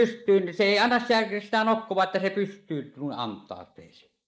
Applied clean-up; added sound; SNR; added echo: neural mask model Resemble Enhance denoiser.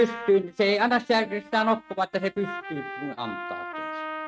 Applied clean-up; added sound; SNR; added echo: neural mask model RNNoise.